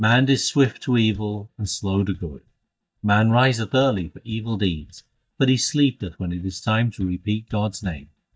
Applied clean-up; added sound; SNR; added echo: neural mask model DeepFilterNet 3.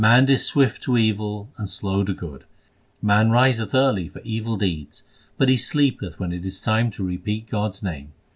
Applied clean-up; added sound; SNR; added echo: none; none; none; none.